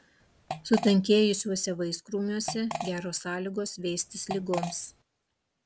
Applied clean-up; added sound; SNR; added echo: none; Fart; 10 dB; none.